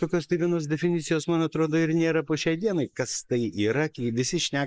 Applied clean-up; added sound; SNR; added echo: neural mask model Resemble Enhance denoiser.